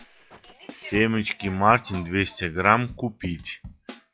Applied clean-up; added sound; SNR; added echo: classical method log-MMSE.